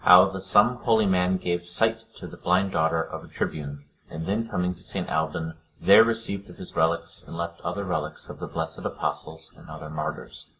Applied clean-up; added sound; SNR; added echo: none; none; none; reverberation time 0.3 s.